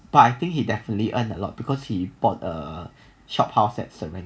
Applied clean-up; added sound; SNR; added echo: none; none; none; none.